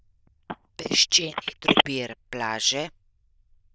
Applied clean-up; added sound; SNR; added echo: neural diffusion model UNIVERSE++.